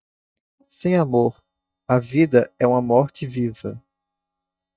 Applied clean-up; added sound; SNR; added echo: neural mask model DeepFilterNet 3.